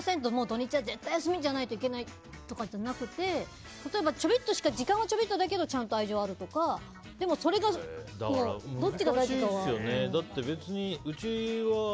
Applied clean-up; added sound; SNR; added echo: none; none; none; none.